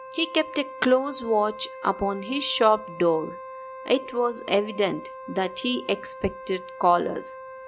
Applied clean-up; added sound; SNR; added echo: none; Wind instrument, woodwind instrument; 14 dB; none.